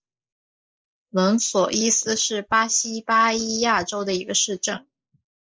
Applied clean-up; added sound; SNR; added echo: neural mask model Resemble Enhance denoiser.